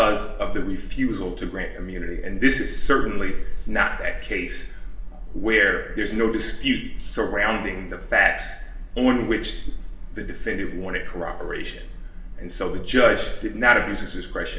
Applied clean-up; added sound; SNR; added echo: none; none; none; reverberation time 0.7 s.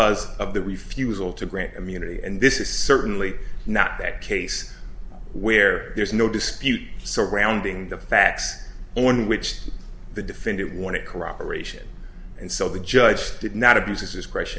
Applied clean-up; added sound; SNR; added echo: none; none; none; none.